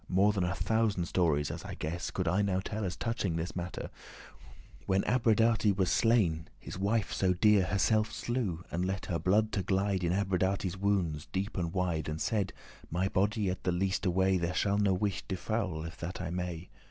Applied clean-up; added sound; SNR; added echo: none; none; none; none.